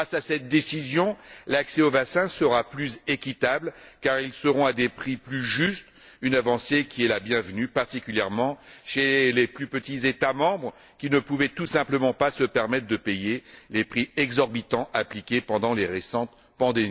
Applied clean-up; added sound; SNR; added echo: none; none; none; none.